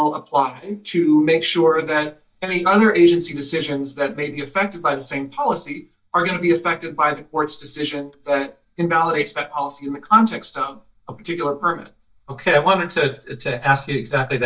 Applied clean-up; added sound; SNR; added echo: neural mask model DeepFilterNet 3.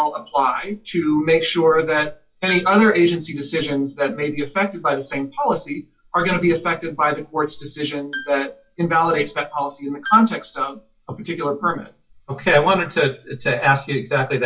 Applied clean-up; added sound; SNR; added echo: classical method WPE with log-MMSE.